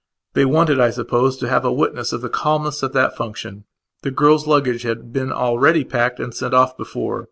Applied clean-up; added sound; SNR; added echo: none; none; none; none.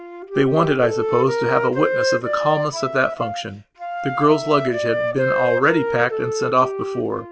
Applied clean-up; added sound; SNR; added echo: none; Wind instrument, woodwind instrument; 3 dB; none.